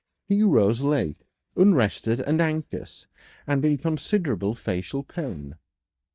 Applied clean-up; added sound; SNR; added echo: neural mask model DeepFilterNet 3.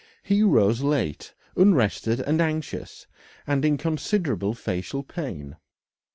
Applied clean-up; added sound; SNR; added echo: none; none; none; none.